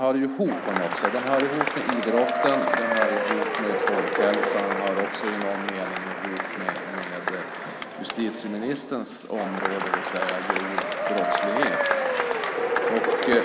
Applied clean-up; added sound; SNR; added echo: none; Applause / Crowd / Cheering; -1 dB; none.